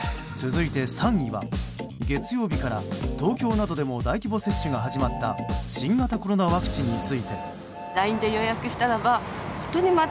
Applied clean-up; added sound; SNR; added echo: none; Train; 16 dB; none.